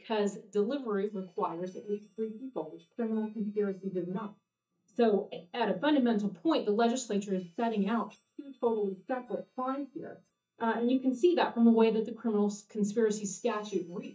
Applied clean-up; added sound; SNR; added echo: neural mask model DeepFilterNet 3.